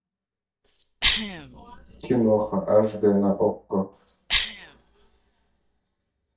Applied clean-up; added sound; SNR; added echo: neural mask model DeepFilterNet 3.